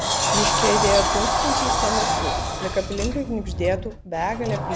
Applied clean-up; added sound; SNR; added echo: none; Sliding door; -3 dB; none.